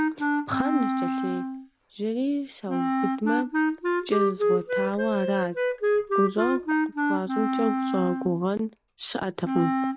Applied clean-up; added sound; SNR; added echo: none; Wind instrument, woodwind instrument; -2 dB; none.